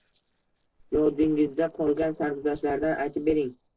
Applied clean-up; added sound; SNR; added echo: neural separator model SepFormer DNS4.